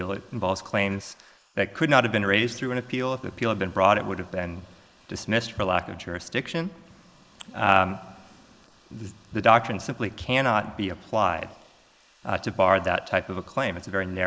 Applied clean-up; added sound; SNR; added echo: neural mask model Resemble Enhance denoiser.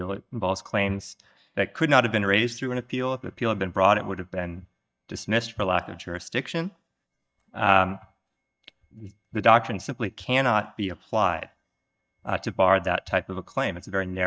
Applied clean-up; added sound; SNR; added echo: neural mask model DeepFilterNet 3.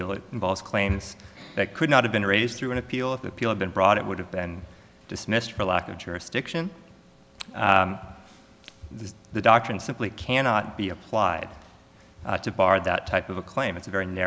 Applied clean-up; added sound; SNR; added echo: none; none; none; none.